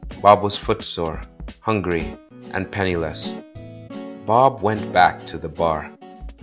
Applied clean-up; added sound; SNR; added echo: none; Drum kit + Guitar; 14 dB; none.